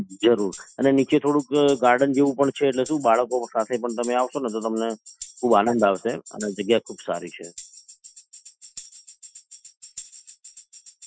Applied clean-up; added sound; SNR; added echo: classical method Wiener filter.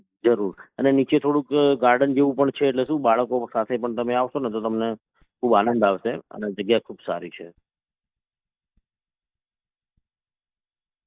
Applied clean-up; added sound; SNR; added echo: neural mask model DeepFilterNet 3.